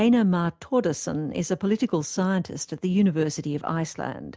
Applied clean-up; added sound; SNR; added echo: none; none; none; none.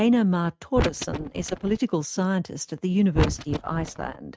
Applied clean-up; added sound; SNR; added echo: neural mask model RNNoise.